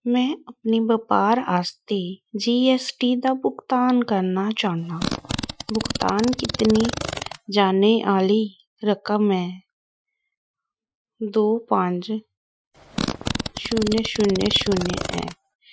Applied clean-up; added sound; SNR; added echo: classical method Wiener filter.